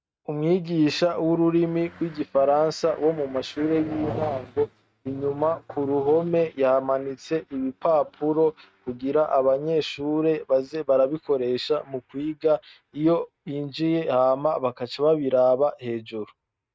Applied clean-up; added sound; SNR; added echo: neural mask model RNNoise.